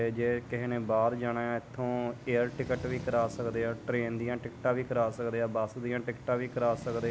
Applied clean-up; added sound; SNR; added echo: none; Traffic noise, roadway noise; 15 dB; none.